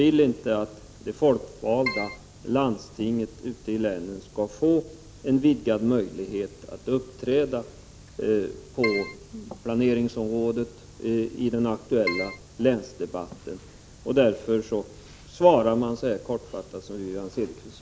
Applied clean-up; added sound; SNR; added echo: none; Keyboard (musical); 5 dB; none.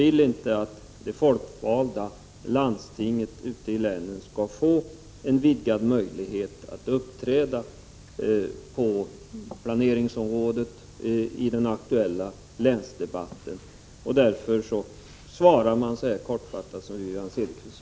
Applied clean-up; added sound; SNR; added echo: none; none; none; none.